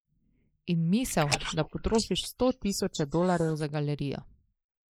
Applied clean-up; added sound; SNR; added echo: neural mask model Resemble Enhance denoiser.